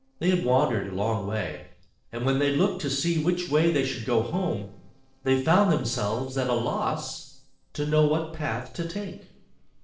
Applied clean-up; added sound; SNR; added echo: neural separator model SepFormer DNS4.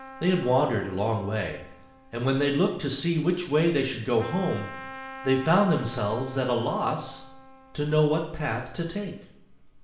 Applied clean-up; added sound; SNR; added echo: none; Trumpet; 18 dB; reverberation time 0.7 s.